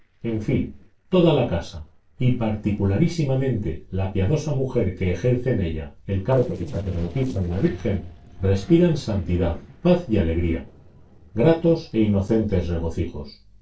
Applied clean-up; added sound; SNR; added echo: neural separator model SepFormer DNS4.